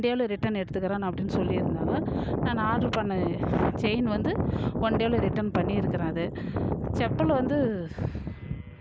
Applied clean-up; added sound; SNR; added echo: none; none; none; none.